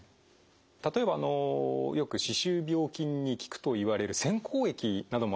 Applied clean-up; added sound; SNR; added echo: none; none; none; none.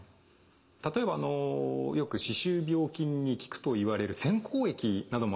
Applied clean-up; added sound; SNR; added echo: none; none; none; reverberation time 2.1 s.